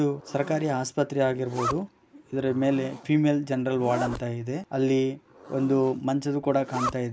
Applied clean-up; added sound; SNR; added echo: none; Zipper (clothing); 12 dB; none.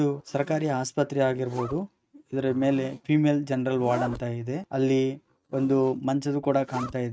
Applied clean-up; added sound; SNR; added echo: neural mask model RNNoise.